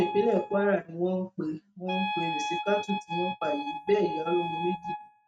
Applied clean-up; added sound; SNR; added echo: neural mask model RNNoise.